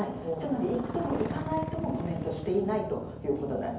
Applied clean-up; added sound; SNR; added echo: none; Motorcycle; 7 dB; reverberation time 2.2 s.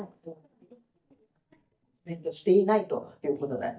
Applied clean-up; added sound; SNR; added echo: neural mask model DeepFilterNet 3.